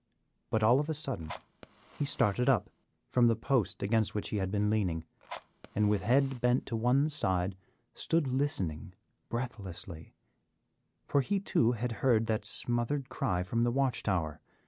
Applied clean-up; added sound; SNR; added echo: none; Fire; 20 dB; none.